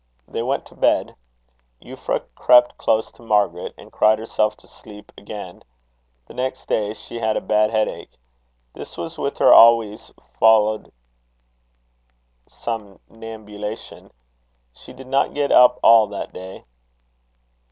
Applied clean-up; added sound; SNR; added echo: none; none; none; none.